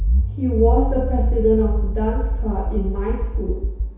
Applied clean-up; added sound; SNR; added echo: none; Accelerating, revving, vroom; -3 dB; reverberation time 0.7 s.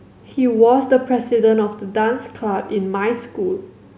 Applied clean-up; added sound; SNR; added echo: none; none; none; none.